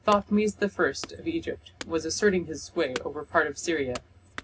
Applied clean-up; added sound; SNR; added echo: none; Wood / Domestic sounds, home sounds; 18 dB; reverberation time 0.4 s.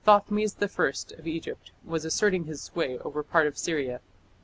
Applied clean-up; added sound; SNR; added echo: none; none; none; none.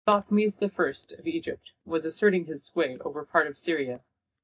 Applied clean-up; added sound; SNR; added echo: neural mask model DeepFilterNet 3.